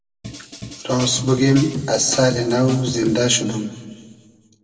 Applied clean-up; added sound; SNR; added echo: none; Drum kit; 11 dB; reverberation time 1.5 s.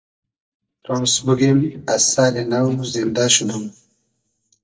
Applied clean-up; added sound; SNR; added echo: neural mask model DeepFilterNet 3.